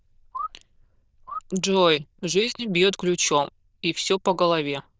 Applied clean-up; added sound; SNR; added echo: neural diffusion model UNIVERSE++.